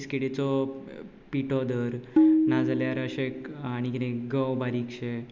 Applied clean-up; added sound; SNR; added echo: none; Tabla; -3 dB; none.